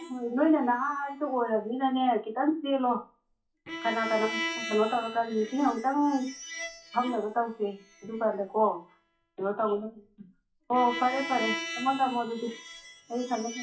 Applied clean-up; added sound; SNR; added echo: classical method WPE with log-MMSE.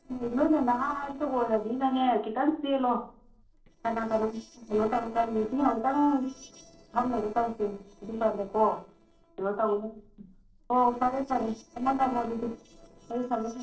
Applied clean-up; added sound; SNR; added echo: neural separator model SepFormer DNS4.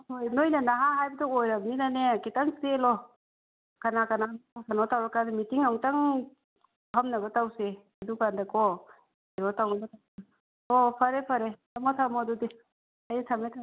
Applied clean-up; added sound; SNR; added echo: none; none; none; none.